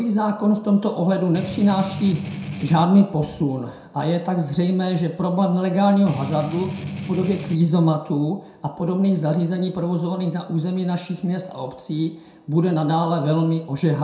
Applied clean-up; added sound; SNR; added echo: none; Strum; 9 dB; reverberation time 0.6 s.